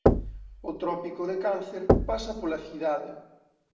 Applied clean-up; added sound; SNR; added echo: none; Knock; -3 dB; reverberation time 0.8 s.